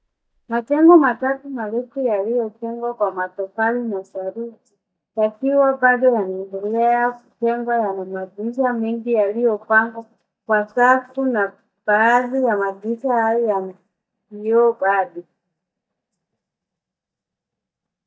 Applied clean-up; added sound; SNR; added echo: neural mask model DeepFilterNet 3.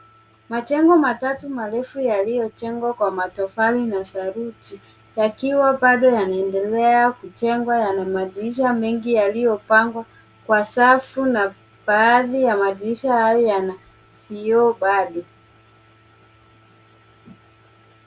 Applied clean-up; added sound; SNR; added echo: none; none; none; none.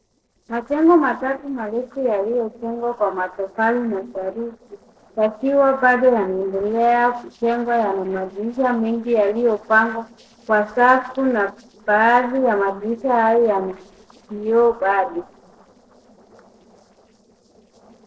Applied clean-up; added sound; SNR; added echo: neural separator model SepFormer DNS4.